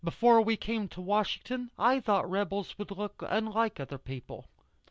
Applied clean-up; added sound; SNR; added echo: none; none; none; none.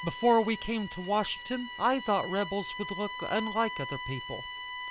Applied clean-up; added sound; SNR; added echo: none; Bowed string instrument; 9 dB; none.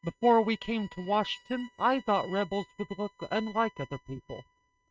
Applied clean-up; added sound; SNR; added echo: neural mask model RNNoise.